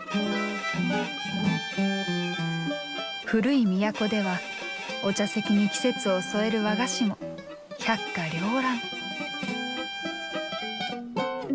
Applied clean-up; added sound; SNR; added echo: none; Bowed string instrument; 8 dB; none.